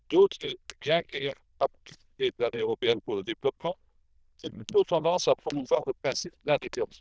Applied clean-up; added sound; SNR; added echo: neural diffusion model UNIVERSE++.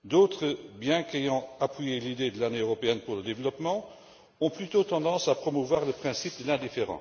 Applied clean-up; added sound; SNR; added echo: none; none; none; none.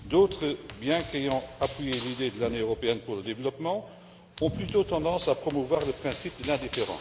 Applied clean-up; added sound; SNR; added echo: none; Run; 11 dB; none.